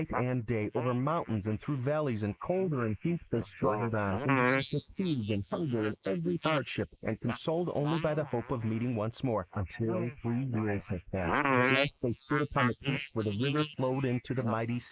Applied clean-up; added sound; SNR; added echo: neural mask model Resemble Enhance denoiser.